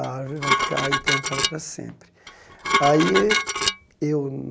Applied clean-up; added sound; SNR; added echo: none; Dishes, pots, and pans; -1 dB; none.